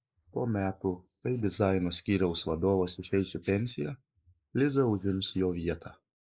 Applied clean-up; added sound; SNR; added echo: neural mask model Resemble Enhance denoiser.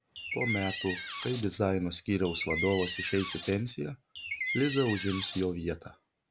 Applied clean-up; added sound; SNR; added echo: none; Door; 2 dB; none.